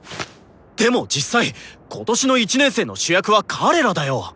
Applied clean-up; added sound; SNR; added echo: none; none; none; none.